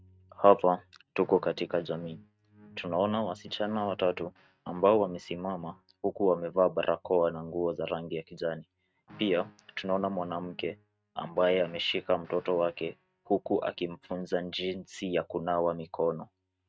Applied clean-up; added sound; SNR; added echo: neural mask model RNNoise.